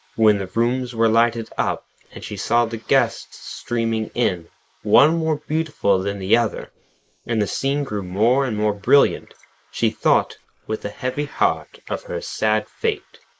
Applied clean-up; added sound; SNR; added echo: neural mask model Resemble Enhance denoiser.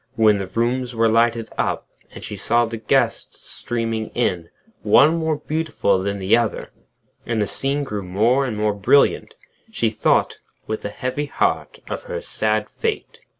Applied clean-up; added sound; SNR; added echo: none; none; none; none.